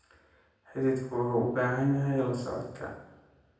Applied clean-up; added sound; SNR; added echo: none; none; none; reverberation time 0.9 s.